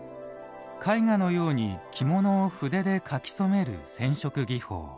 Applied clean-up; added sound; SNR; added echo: none; none; none; none.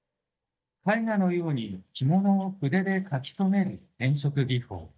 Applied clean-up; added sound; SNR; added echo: neural mask model DeepFilterNet 3.